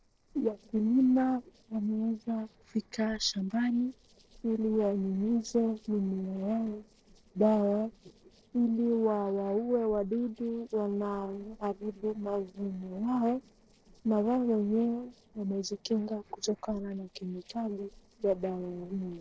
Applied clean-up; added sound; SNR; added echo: neural separator model SepFormer DNS4.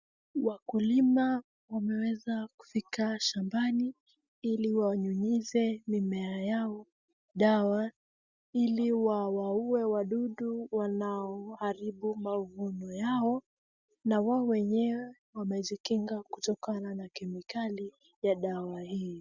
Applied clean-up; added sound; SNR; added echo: none; none; none; none.